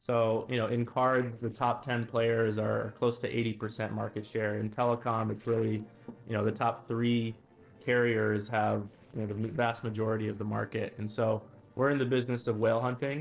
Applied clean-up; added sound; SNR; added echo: neural separator model SepFormer DNS4.